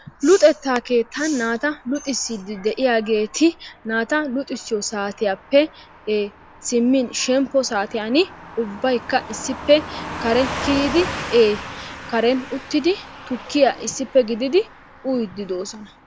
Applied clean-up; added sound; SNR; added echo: none; Car passing by / Truck; 14 dB; none.